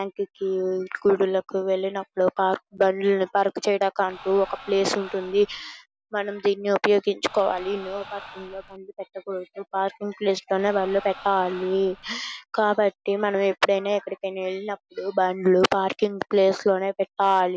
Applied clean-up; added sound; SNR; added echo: none; Crowd; 18 dB; none.